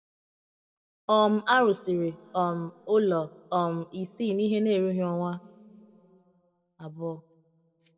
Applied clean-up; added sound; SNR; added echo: none; none; none; reverberation time 2.0 s.